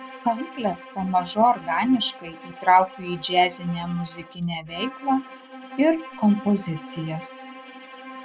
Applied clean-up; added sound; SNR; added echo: none; Bowed string instrument; 16 dB; none.